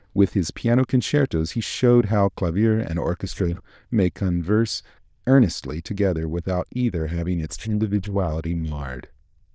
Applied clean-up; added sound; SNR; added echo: neural diffusion model UNIVERSE++.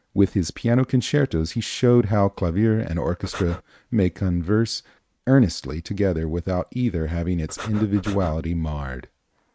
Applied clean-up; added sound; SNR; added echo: neural mask model RNNoise.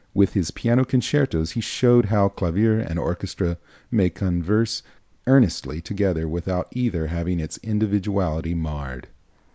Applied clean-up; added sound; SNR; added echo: none; none; none; none.